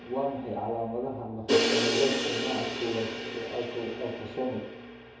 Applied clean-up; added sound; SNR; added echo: none; Crash cymbal; -1 dB; reverberation time 2.6 s.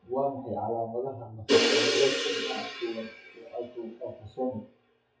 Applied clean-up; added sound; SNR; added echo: classical method WPE with log-MMSE.